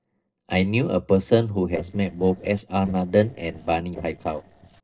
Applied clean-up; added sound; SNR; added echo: neural separator model SepFormer DNS4.